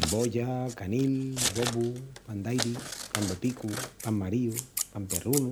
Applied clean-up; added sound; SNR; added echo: none; Scissors; 6 dB; none.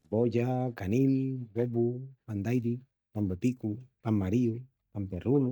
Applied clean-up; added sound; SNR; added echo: neural mask model DeepFilterNet 3.